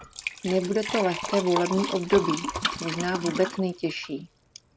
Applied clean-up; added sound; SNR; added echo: none; Liquid; 7 dB; none.